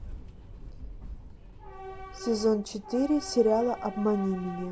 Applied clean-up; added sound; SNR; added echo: none; Subway, metro, underground / Train; 12 dB; none.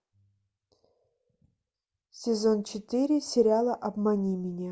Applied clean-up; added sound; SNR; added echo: none; none; none; none.